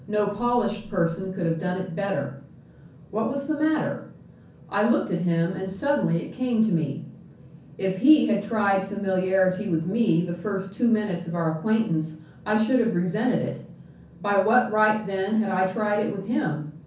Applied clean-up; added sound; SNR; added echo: none; none; none; reverberation time 0.6 s.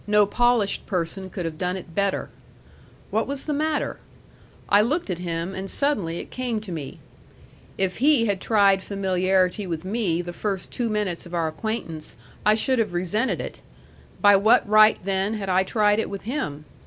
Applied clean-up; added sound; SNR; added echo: none; none; none; none.